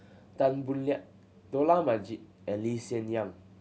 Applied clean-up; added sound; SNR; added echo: none; none; none; none.